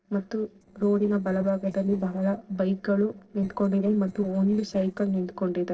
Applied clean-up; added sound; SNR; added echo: neural separator model SepFormer DNS4.